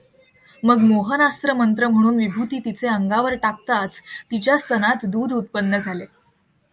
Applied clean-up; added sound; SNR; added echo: none; none; none; none.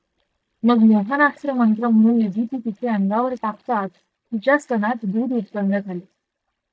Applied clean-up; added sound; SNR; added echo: neural mask model DeepFilterNet 3.